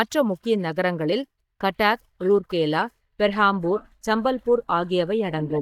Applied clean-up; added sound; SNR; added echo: neural mask model DeepFilterNet 3.